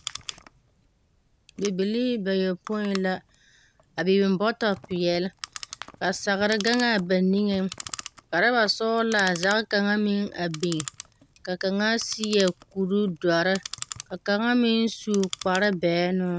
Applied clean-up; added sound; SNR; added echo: none; Clock; 16 dB; none.